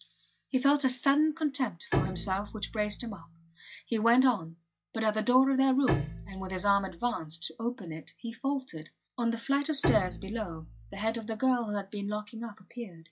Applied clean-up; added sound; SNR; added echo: classical method log-MMSE.